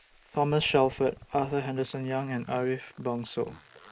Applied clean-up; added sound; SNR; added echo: neural mask model Resemble Enhance denoiser.